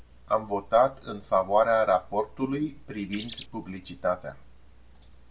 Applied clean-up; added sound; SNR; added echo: none; Bird; 14 dB; none.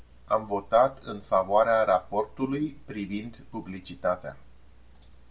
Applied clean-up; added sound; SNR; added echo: none; none; none; none.